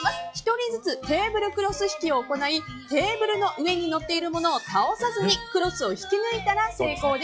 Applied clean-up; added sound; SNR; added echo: classical method log-MMSE.